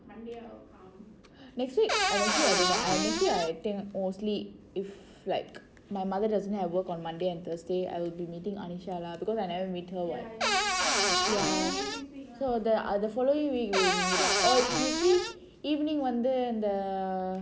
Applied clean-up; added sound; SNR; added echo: none; Cupboard open or close / Door; -3 dB; none.